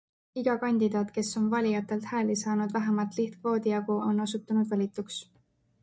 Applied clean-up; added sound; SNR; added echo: neural mask model DeepFilterNet 3.